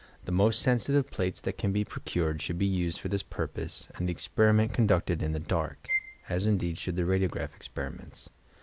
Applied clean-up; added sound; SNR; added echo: none; Bowed string instrument; 7 dB; none.